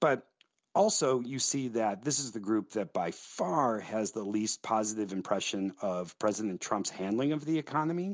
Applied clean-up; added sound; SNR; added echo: none; none; none; none.